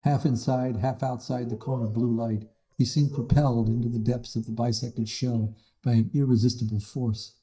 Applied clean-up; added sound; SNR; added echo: neural mask model DeepFilterNet 3.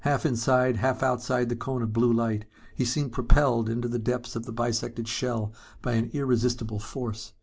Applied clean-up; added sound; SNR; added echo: none; none; none; none.